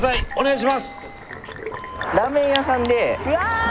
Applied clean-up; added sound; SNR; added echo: none; Doorbell + Sink (filling or washing); 10 dB; none.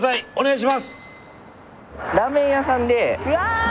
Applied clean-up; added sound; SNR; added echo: none; none; none; none.